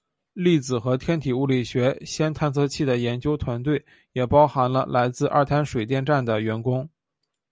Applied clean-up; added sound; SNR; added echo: none; none; none; none.